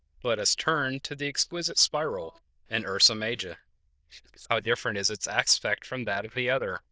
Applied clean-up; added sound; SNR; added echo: neural diffusion model UNIVERSE++.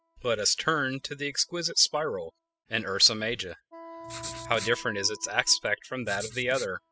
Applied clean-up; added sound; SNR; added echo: classical method spectral subtraction.